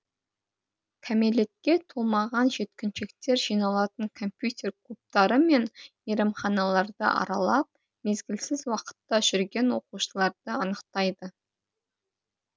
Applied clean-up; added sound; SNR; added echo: none; none; none; none.